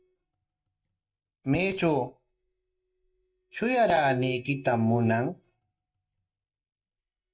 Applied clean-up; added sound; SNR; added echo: neural mask model DeepFilterNet 3.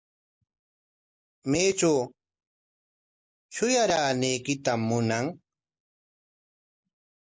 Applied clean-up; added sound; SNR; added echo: none; none; none; none.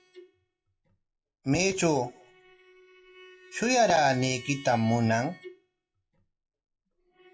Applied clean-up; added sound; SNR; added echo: classical method WPE with log-MMSE.